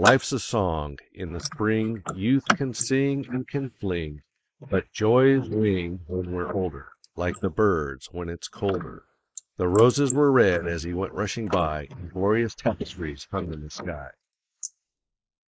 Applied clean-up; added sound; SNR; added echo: neural mask model Resemble Enhance denoiser.